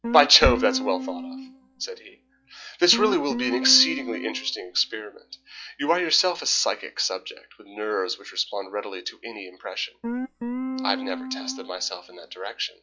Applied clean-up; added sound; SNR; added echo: classical method log-MMSE.